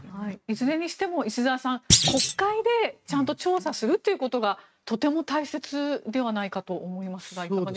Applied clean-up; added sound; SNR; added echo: neural mask model RNNoise.